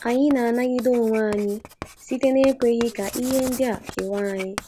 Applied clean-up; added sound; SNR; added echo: none; Writing; 15 dB; none.